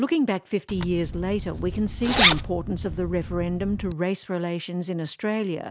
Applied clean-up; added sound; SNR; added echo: none; Zipper (clothing); 0 dB; none.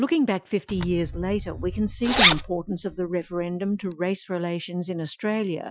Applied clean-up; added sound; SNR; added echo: classical method Wiener filter.